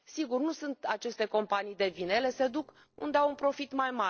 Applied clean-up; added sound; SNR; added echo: neural separator model SepFormer DNS4.